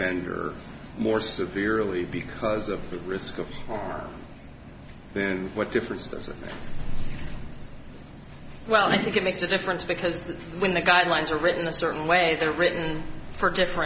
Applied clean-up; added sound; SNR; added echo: none; none; none; none.